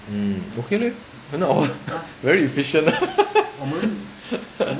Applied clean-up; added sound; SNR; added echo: none; none; none; none.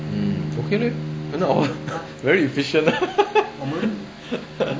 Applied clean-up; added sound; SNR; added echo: none; Bowed string instrument; 10 dB; none.